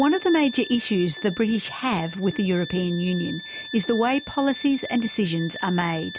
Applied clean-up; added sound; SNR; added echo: none; Bowed string instrument; 14 dB; none.